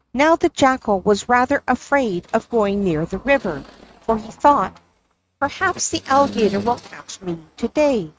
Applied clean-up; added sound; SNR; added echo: neural mask model RNNoise.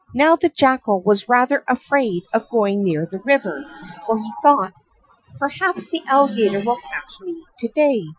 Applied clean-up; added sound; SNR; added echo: classical method Wiener filter.